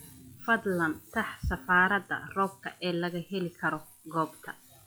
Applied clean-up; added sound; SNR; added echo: classical method log-MMSE.